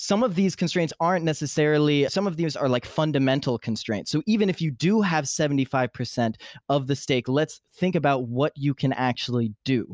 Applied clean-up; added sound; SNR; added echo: none; none; none; none.